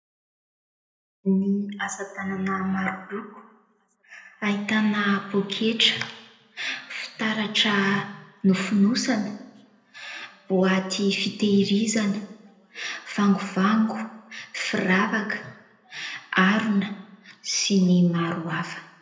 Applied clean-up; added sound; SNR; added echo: none; none; none; reverberation time 0.7 s.